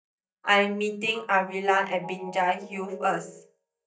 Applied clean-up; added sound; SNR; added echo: neural mask model DeepFilterNet 3.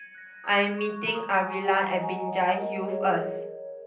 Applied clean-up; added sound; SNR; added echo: none; Mallet percussion; 7 dB; reverberation time 0.6 s.